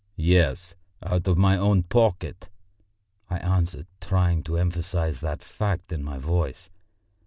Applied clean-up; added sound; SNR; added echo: none; none; none; none.